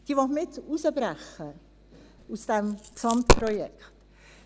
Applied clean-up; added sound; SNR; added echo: none; Coin (dropping); -4 dB; none.